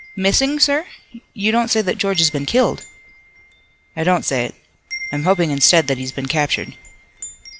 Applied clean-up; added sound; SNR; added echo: none; Wind chime; 18 dB; none.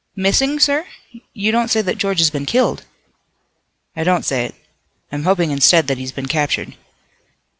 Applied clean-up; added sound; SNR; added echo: none; none; none; none.